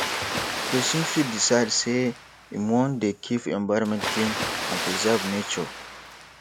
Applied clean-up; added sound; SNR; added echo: none; Water; 5 dB; none.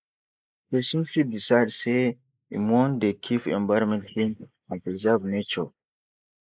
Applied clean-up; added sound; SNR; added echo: neural mask model Resemble Enhance denoiser.